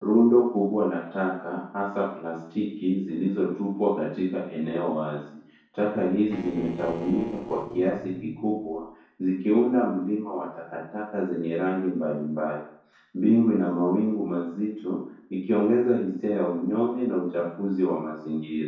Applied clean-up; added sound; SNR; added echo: neural separator model SepFormer DNS4.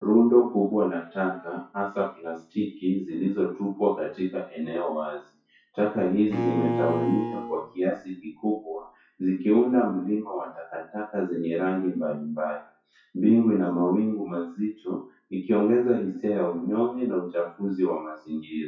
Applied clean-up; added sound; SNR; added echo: classical method WPE with log-MMSE.